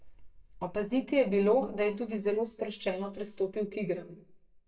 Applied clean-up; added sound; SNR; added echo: neural mask model DeepFilterNet 3.